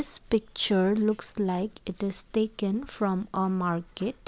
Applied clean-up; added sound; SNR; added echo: none; none; none; none.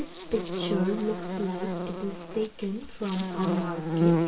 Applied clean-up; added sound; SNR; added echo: none; Buzz; -1 dB; reverberation time 0.2 s.